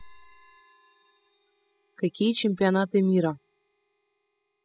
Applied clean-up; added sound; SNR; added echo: classical method spectral subtraction.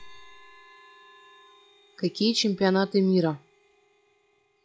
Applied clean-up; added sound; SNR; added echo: classical method log-MMSE.